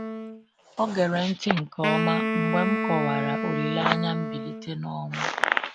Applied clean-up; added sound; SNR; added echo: none; Wind instrument, woodwind instrument; 3 dB; none.